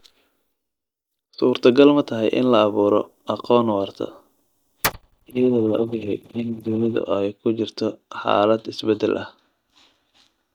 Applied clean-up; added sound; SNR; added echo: neural mask model DeepFilterNet 3.